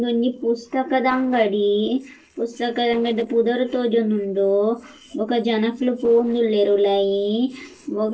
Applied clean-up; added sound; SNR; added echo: neural separator model SepFormer DNS4.